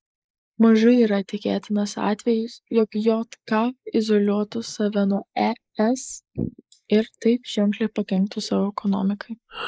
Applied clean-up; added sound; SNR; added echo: neural mask model Resemble Enhance denoiser.